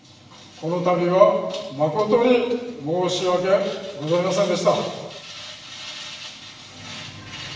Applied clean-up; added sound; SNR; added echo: none; none; none; reverberation time 1.1 s.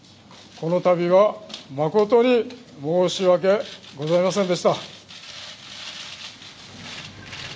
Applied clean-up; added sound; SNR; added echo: none; none; none; none.